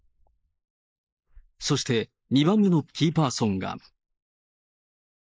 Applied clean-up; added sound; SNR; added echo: neural mask model Resemble Enhance denoiser.